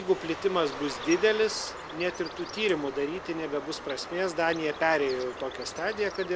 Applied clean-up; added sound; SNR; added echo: none; Bird; 11 dB; none.